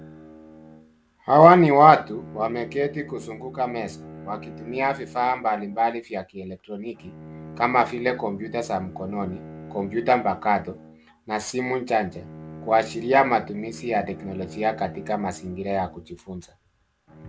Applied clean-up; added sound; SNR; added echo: none; Bowed string instrument; 18 dB; none.